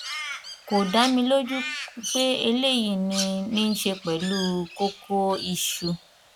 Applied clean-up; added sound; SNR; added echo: none; Crow; 10 dB; none.